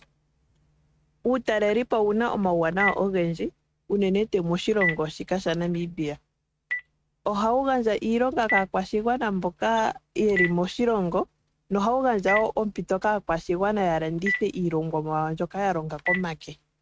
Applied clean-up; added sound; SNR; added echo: neural mask model RNNoise.